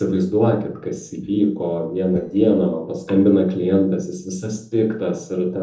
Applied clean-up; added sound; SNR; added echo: neural separator model SepFormer DNS4.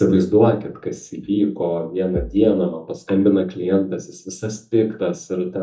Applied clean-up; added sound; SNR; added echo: neural mask model DeepFilterNet 3.